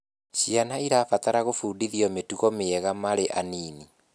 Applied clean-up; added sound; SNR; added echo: none; none; none; none.